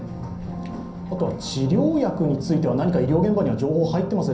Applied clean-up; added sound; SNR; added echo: none; Train; 19 dB; reverberation time 0.6 s.